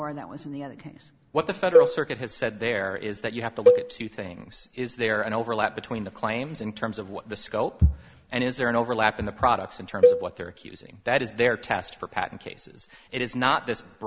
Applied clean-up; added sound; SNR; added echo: none; Cowbell; -3 dB; none.